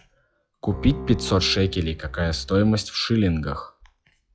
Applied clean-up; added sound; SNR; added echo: classical method log-MMSE.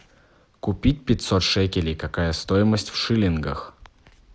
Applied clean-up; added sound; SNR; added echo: none; none; none; none.